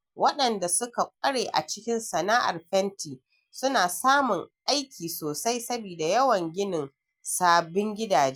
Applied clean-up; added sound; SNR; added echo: none; none; none; none.